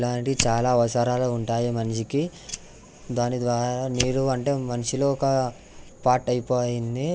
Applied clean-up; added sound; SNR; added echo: none; Fire; 13 dB; none.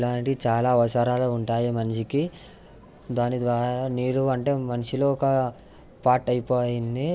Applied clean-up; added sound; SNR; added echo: none; none; none; none.